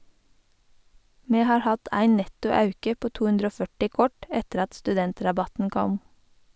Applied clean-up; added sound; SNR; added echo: none; none; none; none.